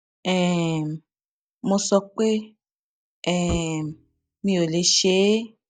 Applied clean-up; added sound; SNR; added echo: neural mask model DeepFilterNet 3.